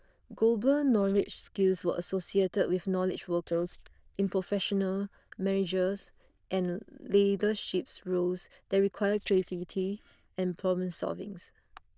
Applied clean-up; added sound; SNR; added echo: neural diffusion model UNIVERSE++.